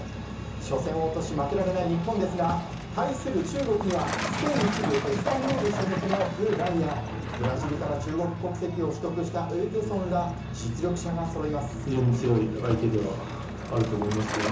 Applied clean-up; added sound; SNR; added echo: none; Truck; 6 dB; reverberation time 0.8 s.